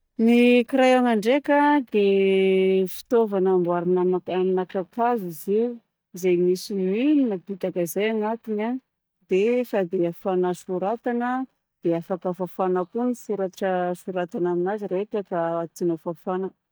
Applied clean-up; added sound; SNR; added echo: neural mask model DeepFilterNet 3.